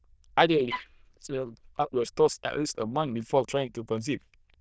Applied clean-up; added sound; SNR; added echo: neural diffusion model UNIVERSE++.